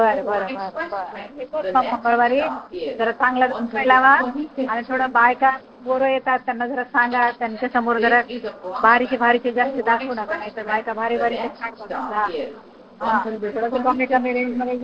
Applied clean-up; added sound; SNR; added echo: neural separator model SepFormer DNS4.